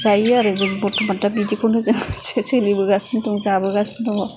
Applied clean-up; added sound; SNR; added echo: none; none; none; none.